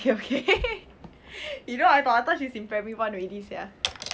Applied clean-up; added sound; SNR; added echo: none; none; none; none.